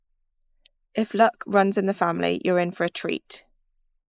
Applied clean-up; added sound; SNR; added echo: neural mask model Resemble Enhance denoiser.